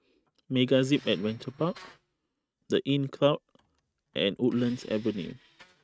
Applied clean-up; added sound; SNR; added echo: neural mask model RNNoise.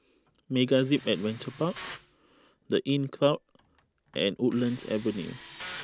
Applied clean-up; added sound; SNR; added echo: none; Tools; 17 dB; none.